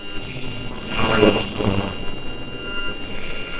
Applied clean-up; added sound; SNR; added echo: neural separator model SepFormer WHAMR!.